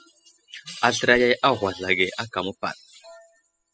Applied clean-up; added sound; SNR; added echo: classical method spectral subtraction.